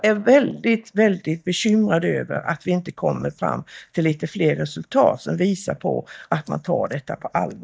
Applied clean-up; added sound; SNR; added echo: neural mask model DeepFilterNet 3.